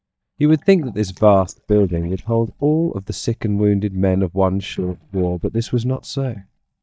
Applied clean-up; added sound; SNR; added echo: neural mask model DeepFilterNet 3.